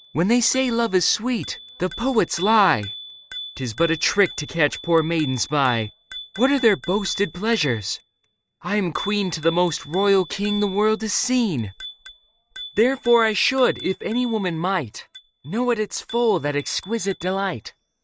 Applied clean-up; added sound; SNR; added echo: neural mask model RNNoise.